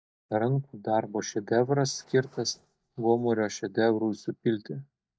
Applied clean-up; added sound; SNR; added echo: neural mask model DeepFilterNet 3.